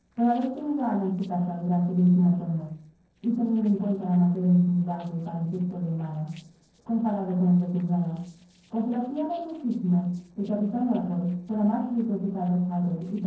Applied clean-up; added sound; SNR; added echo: neural separator model SepFormer DNS4.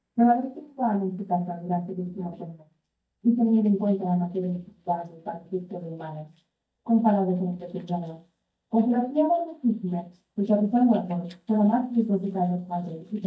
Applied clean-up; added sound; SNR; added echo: neural mask model DeepFilterNet 3.